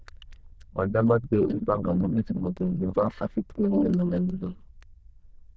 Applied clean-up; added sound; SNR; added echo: neural diffusion model UNIVERSE++.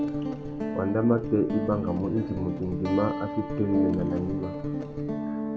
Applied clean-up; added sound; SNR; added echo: none; Guitar; 2 dB; none.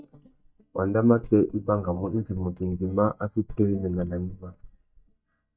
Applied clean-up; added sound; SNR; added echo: neural mask model DeepFilterNet 3.